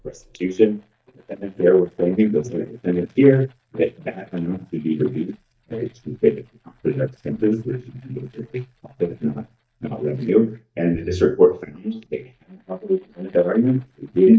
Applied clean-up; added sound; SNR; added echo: neural mask model DeepFilterNet 3.